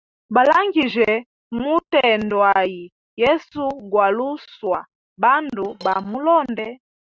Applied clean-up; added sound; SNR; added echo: neural mask model RNNoise.